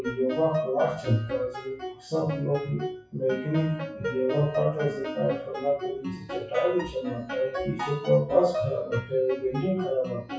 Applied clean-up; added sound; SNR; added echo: classical method WPE with log-MMSE.